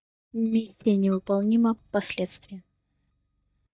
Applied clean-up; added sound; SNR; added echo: neural mask model DeepFilterNet 3.